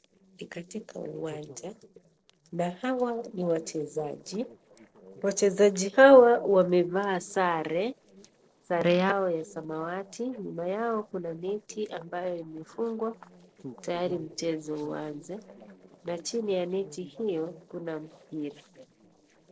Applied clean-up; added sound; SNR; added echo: neural separator model SepFormer DNS4.